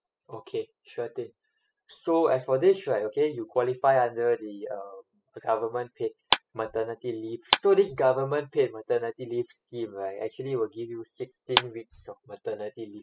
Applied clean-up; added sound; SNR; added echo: classical method spectral subtraction.